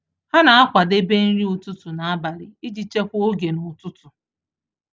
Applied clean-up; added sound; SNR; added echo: none; none; none; none.